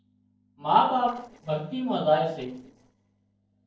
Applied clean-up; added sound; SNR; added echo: neural separator model SepFormer DNS4.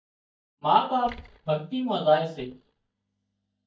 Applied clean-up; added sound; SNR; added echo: neural mask model DeepFilterNet 3.